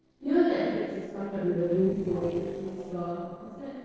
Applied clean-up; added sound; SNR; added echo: neural separator model SepFormer DNS4.